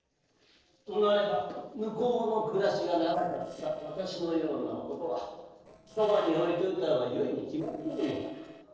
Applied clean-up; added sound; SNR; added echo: neural separator model SepFormer DNS4.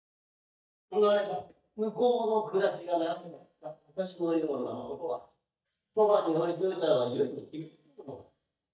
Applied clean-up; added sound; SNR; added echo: neural mask model DeepFilterNet 3.